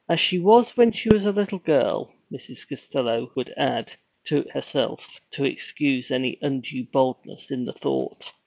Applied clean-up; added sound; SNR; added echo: none; none; none; none.